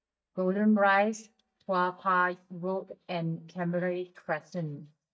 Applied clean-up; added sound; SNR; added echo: neural mask model DeepFilterNet 3.